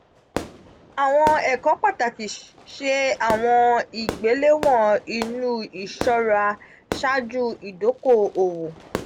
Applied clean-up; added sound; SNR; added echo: none; Fireworks; 14 dB; none.